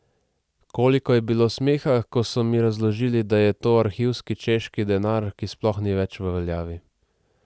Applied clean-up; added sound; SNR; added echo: none; none; none; none.